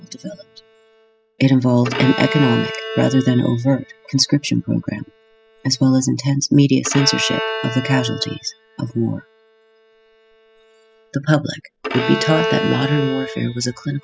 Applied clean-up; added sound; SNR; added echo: classical method spectral subtraction.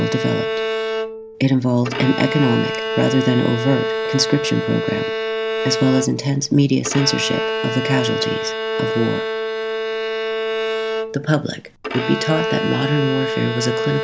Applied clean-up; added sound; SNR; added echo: none; Bowed string instrument; 2 dB; none.